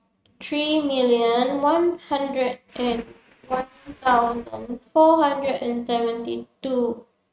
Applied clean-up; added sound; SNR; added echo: neural mask model RNNoise.